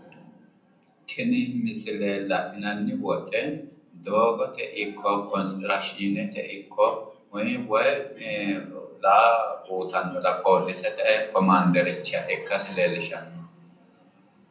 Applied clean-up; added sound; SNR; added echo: none; none; none; reverberation time 0.6 s.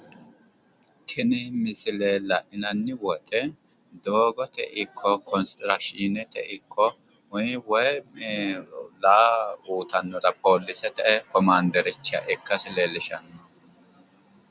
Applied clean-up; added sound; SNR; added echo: none; none; none; none.